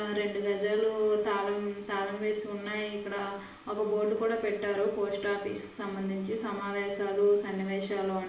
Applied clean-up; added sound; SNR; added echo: none; none; none; reverberation time 0.6 s.